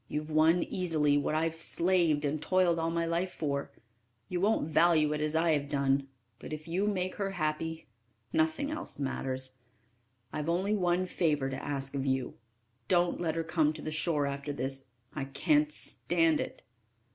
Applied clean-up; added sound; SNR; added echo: none; none; none; none.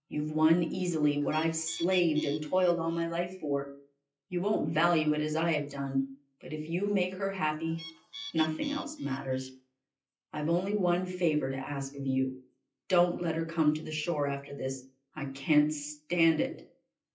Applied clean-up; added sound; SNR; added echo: classical method WPE with log-MMSE.